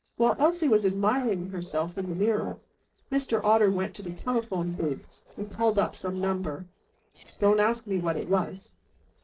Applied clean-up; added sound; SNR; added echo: neural separator model SepFormer DNS4.